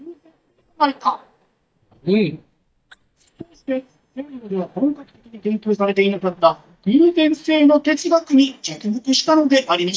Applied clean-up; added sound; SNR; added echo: neural mask model DeepFilterNet 3.